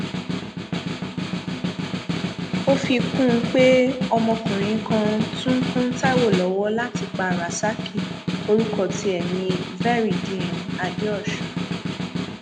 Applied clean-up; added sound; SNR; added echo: none; Snare drum; 3 dB; none.